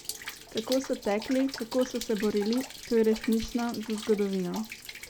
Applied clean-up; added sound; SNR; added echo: none; Rain; 13 dB; none.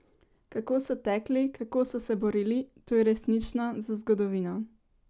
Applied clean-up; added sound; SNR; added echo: none; none; none; none.